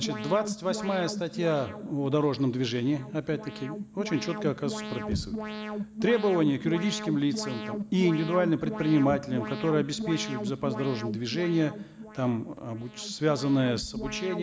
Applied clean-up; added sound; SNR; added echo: none; Alarm; 8 dB; none.